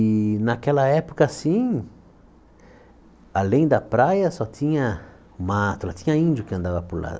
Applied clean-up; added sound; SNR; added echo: none; none; none; none.